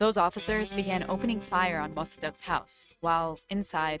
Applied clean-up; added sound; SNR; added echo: neural mask model RNNoise.